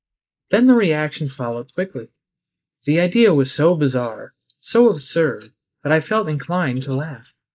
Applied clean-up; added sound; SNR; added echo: neural mask model Resemble Enhance denoiser.